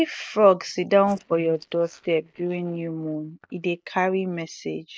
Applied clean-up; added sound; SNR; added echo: neural mask model DeepFilterNet 3.